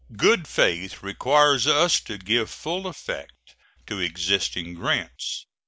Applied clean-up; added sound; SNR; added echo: none; none; none; none.